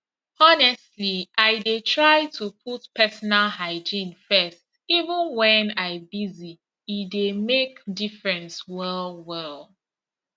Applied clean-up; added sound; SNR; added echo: none; none; none; none.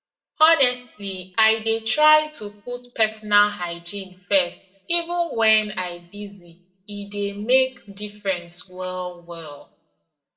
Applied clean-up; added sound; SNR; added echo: none; none; none; reverberation time 0.5 s.